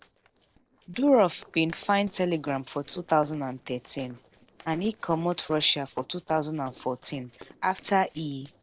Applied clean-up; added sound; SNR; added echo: neural separator model SepFormer DNS4.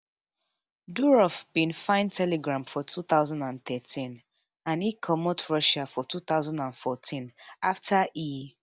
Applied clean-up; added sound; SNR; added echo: none; none; none; none.